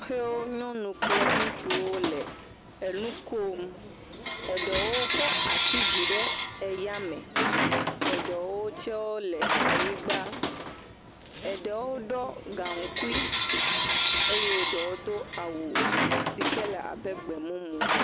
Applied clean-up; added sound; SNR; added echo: none; Coin (dropping) / Bell; -4 dB; none.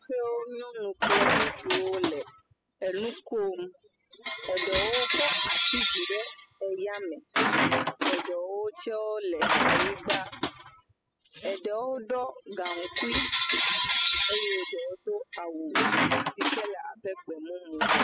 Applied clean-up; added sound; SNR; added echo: classical method spectral subtraction.